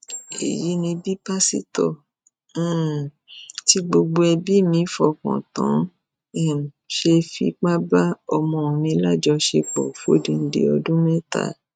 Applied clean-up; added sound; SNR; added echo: neural mask model RNNoise.